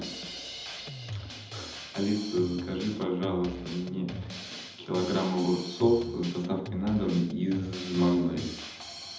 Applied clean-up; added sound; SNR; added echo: none; Drum kit; 10 dB; reverberation time 0.8 s.